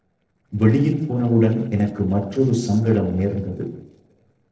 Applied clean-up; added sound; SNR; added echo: neural separator model SepFormer DNS4.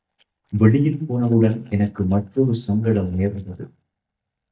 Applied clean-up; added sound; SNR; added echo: neural mask model DeepFilterNet 3.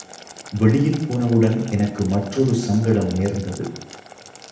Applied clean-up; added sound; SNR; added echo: none; Boiling; 20 dB; reverberation time 0.8 s.